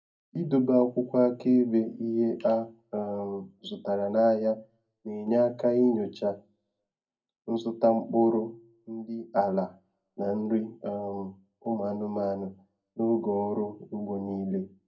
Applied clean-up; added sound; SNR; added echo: none; none; none; reverberation time 0.3 s.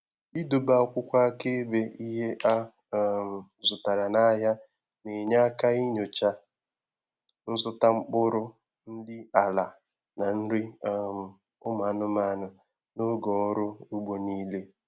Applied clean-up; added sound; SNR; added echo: none; none; none; none.